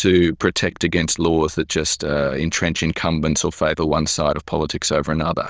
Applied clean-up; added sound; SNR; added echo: neural diffusion model UNIVERSE++.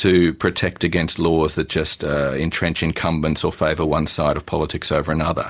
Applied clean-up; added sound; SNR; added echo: none; none; none; none.